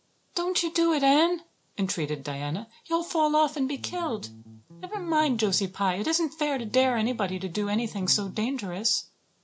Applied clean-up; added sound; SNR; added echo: none; Bass guitar; 18 dB; none.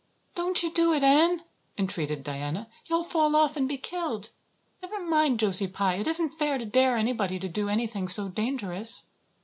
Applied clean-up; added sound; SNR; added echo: none; none; none; none.